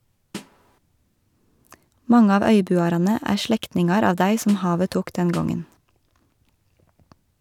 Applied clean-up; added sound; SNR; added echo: none; Snare drum; 17 dB; none.